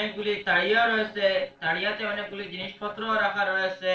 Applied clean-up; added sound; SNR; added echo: neural separator model SepFormer DNS4.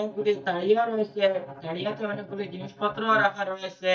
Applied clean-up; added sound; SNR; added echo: neural mask model DeepFilterNet 3.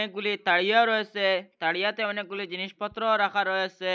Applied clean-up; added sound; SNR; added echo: none; none; none; none.